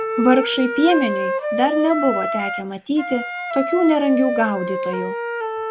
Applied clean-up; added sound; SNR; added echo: none; Wind instrument, woodwind instrument; 4 dB; none.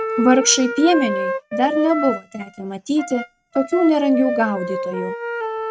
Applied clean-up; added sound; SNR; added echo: neural mask model RNNoise.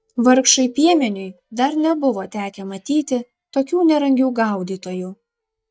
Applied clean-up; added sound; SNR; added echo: neural mask model DeepFilterNet 3.